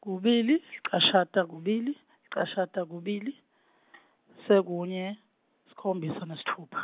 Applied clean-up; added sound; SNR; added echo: none; none; none; none.